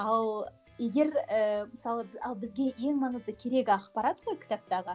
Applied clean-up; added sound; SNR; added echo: none; none; none; none.